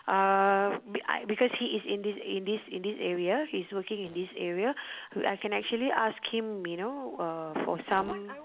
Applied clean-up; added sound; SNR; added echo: none; none; none; none.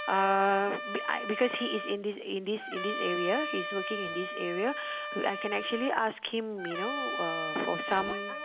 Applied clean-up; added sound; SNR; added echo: none; Trumpet; 5 dB; none.